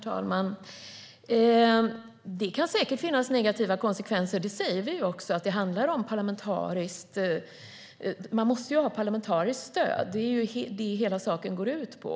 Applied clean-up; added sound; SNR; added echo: none; none; none; none.